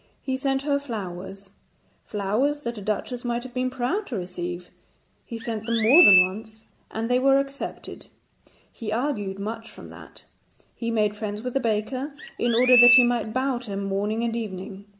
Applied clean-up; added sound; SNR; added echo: none; Chirp, tweet; -2 dB; none.